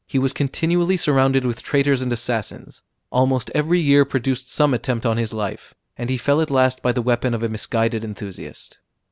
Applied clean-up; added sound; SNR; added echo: none; none; none; none.